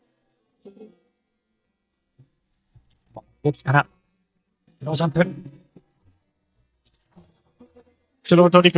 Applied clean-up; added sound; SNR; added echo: neural mask model DeepFilterNet 3.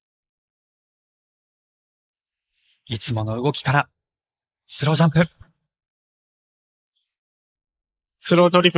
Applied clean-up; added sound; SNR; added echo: neural mask model Resemble Enhance denoiser.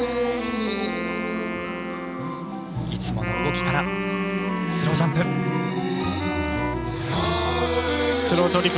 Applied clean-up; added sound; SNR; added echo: none; Wind instrument, woodwind instrument; 5 dB; none.